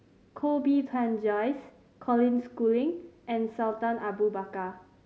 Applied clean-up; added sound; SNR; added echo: none; none; none; none.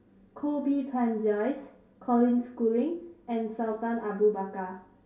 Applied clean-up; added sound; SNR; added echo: none; none; none; reverberation time 0.3 s.